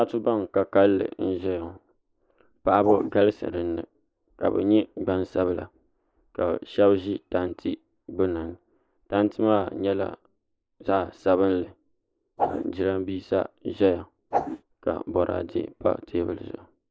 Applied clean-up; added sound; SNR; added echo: neural mask model Resemble Enhance denoiser.